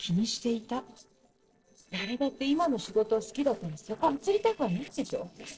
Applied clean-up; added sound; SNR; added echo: neural separator model SepFormer DNS4.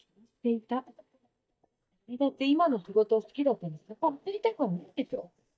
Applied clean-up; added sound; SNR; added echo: neural mask model DeepFilterNet 3.